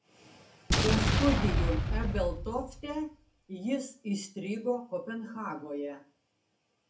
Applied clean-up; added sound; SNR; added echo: none; Explosion; -5 dB; reverberation time 0.3 s.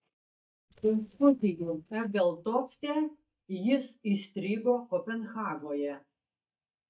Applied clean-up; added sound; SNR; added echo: neural mask model DeepFilterNet 3.